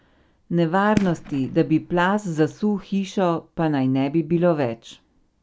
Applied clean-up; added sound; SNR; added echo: none; Fireworks; 11 dB; none.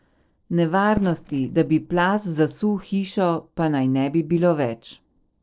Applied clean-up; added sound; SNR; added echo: neural separator model SepFormer DNS4.